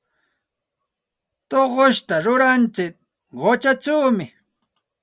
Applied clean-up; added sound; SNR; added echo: none; none; none; none.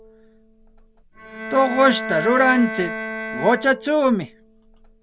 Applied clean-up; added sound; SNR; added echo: none; Bowed string instrument; 10 dB; none.